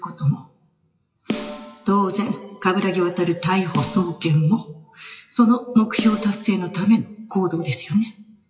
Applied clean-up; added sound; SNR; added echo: classical method WPE with log-MMSE.